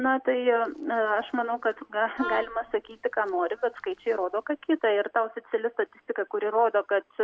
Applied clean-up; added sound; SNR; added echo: none; Wind instrument, woodwind instrument; 10 dB; none.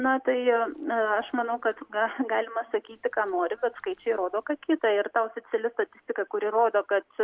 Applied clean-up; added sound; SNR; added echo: none; none; none; none.